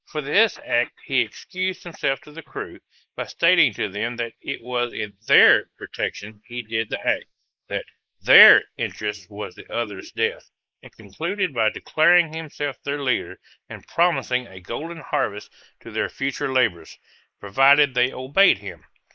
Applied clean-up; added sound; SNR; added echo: neural mask model Resemble Enhance denoiser.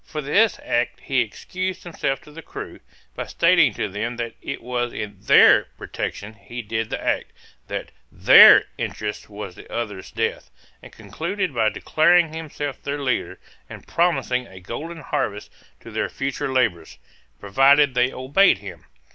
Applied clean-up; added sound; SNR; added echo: none; none; none; none.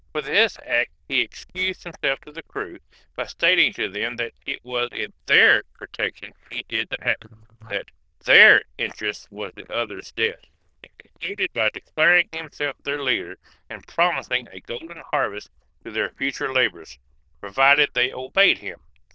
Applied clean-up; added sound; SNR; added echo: neural diffusion model UNIVERSE++.